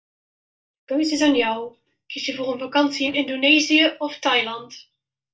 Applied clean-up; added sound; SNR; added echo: neural mask model DeepFilterNet 3.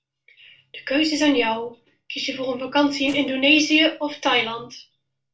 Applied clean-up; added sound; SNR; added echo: neural separator model SepFormer DNS4.